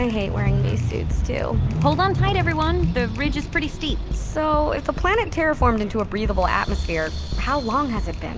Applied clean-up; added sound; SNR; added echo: none; none; none; none.